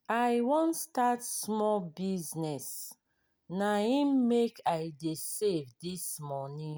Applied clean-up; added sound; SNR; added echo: none; none; none; none.